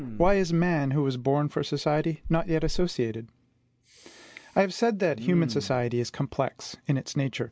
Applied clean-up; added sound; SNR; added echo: none; Respiratory sounds; 10 dB; none.